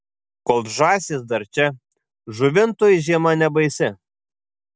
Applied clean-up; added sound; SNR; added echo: none; none; none; none.